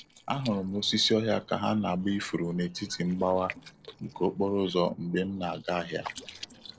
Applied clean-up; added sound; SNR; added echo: neural separator model SepFormer DNS4.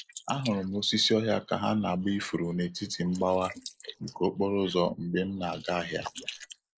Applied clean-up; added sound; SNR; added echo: neural mask model Resemble Enhance denoiser.